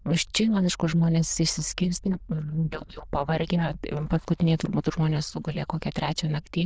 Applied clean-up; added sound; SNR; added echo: neural diffusion model UNIVERSE++.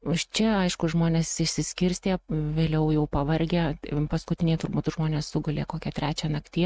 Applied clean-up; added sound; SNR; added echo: neural mask model RNNoise.